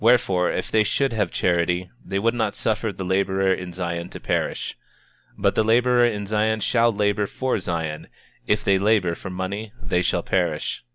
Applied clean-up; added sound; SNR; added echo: none; none; none; none.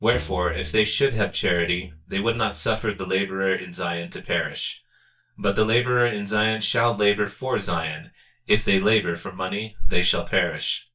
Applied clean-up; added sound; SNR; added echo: neural mask model DeepFilterNet 3.